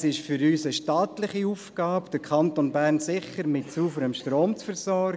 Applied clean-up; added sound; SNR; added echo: none; none; none; none.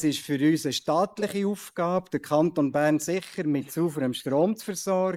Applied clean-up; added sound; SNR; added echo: neural mask model Resemble Enhance denoiser.